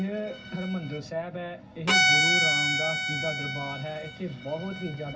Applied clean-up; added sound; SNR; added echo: none; Bowed string instrument; -5 dB; reverberation time 0.4 s.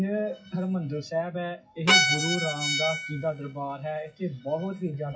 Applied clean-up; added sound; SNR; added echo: classical method WPE with log-MMSE.